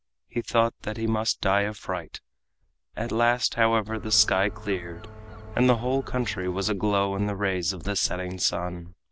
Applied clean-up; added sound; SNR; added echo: none; Gull, seagull; 13 dB; none.